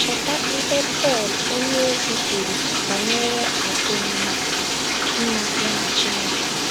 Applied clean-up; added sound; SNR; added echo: none; Bathtub (filling or washing); -5 dB; none.